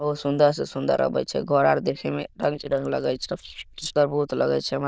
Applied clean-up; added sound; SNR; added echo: neural diffusion model UNIVERSE++.